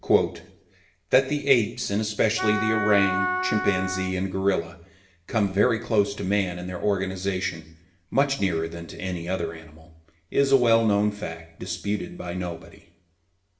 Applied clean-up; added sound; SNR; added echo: none; Wind instrument, woodwind instrument; 3 dB; reverberation time 0.6 s.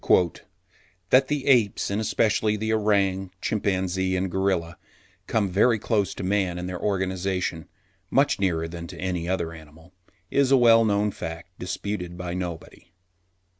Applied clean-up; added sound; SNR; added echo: none; none; none; none.